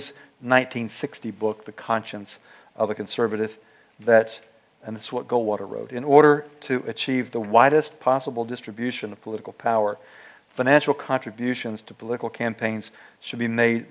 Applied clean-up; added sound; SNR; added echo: none; none; none; none.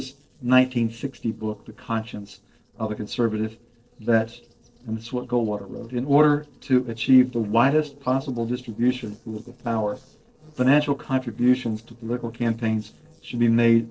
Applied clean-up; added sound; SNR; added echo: neural separator model SepFormer DNS4.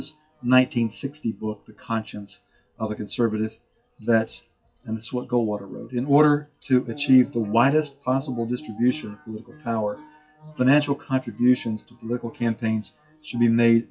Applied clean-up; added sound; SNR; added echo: classical method WPE with log-MMSE.